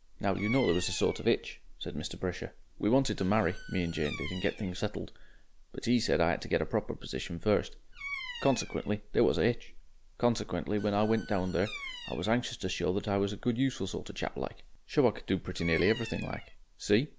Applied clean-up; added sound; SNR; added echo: none; Bird vocalization, bird call, bird song; 16 dB; none.